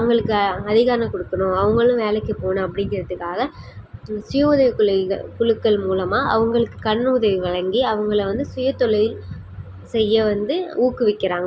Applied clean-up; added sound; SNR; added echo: none; Bowed string instrument; 20 dB; none.